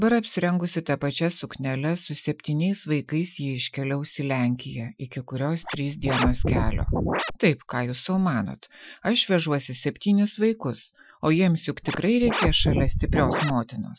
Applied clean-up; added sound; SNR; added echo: classical method Wiener filter.